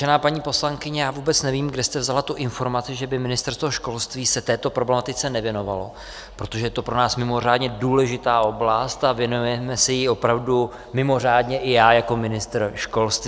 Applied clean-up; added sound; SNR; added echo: none; none; none; none.